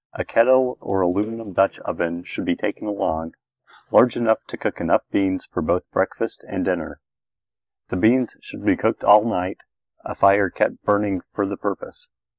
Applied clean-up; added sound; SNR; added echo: neural mask model DeepFilterNet 3.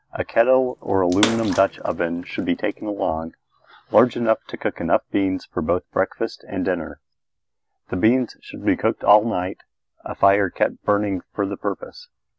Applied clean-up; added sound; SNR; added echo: none; Bathtub (filling or washing) / Water / Splash, splatter; 10 dB; none.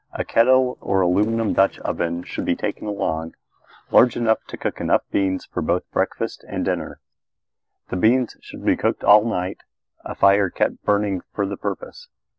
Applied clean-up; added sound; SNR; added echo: neural separator model SepFormer DNS4.